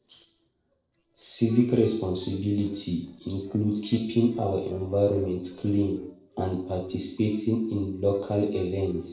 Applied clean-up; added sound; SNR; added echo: neural separator model SepFormer DNS4.